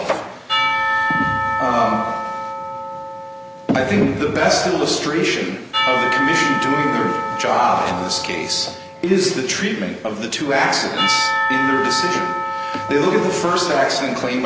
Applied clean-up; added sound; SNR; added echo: none; Church bell / Percussion; 3 dB; none.